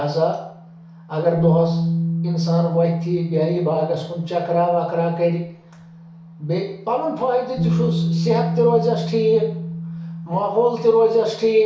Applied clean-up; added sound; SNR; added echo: none; Bass guitar; 5 dB; reverberation time 0.6 s.